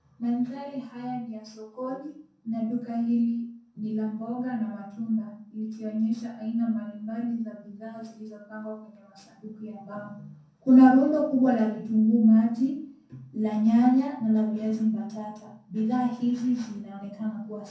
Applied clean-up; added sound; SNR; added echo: none; none; none; reverberation time 0.5 s.